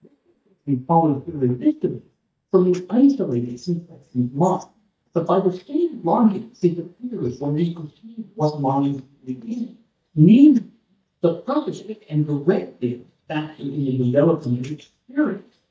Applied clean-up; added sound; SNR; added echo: neural mask model DeepFilterNet 3.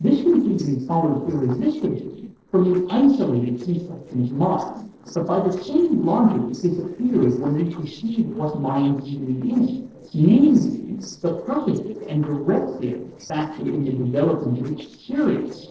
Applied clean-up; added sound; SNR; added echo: neural separator model SepFormer DNS4.